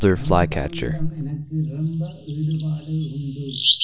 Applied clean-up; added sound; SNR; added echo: none; Bird vocalization, bird call, bird song; -3 dB; reverberation time 0.4 s.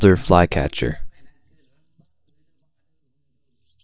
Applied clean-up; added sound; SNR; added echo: neural mask model DeepFilterNet 3.